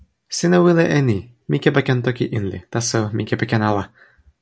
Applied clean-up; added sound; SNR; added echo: none; none; none; none.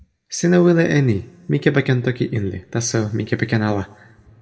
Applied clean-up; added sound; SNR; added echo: none; none; none; reverberation time 1.1 s.